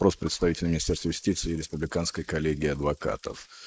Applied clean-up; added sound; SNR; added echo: neural mask model Resemble Enhance denoiser.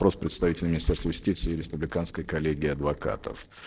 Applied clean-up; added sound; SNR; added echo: neural separator model SepFormer DNS4.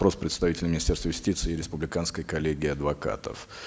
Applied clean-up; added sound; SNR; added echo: none; none; none; none.